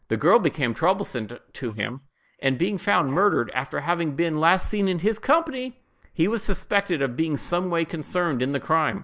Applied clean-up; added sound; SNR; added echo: neural mask model Resemble Enhance denoiser.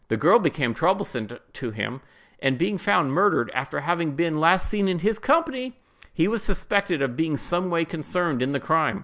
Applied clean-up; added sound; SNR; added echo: none; none; none; none.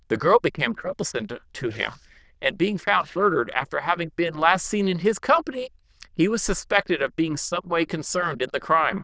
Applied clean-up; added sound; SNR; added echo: neural diffusion model UNIVERSE++.